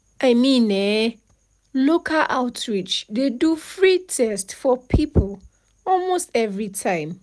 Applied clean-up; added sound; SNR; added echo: none; none; none; none.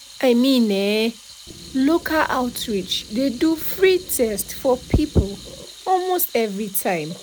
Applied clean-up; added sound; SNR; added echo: none; Wind instrument, woodwind instrument + Sink (filling or washing) / Water tap, faucet; 19 dB; none.